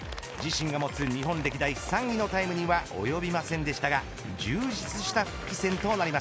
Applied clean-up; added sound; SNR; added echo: none; none; none; none.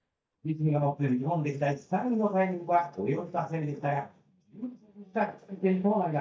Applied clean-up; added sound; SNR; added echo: neural mask model DeepFilterNet 3.